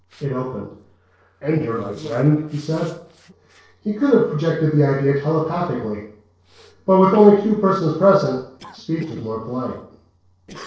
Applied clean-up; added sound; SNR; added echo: neural separator model SepFormer DNS4.